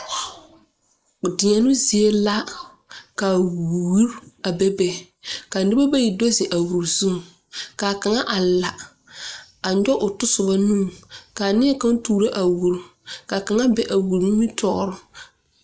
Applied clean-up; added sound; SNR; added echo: neural mask model Resemble Enhance denoiser.